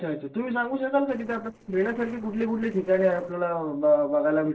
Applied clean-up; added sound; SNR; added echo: neural separator model SepFormer DNS4.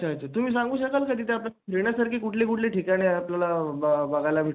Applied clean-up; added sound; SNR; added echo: none; none; none; none.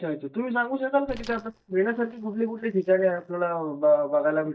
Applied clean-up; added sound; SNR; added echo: neural mask model DeepFilterNet 3.